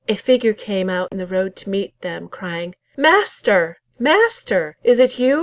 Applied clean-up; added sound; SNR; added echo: none; none; none; none.